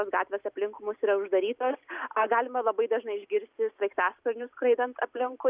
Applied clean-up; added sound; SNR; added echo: none; none; none; none.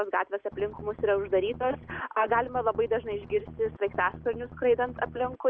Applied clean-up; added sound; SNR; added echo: none; Strum; 15 dB; none.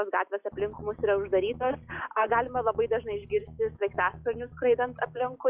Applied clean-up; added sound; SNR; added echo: classical method log-MMSE.